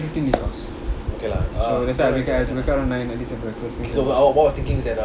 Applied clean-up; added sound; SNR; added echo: none; none; none; none.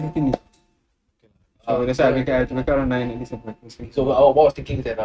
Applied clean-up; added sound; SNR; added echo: neural mask model RNNoise.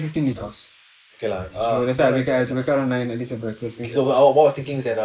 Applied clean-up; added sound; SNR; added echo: neural mask model Resemble Enhance denoiser.